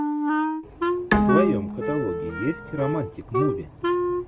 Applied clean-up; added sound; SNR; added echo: none; Bowed string instrument + Wind instrument, woodwind instrument; -5 dB; none.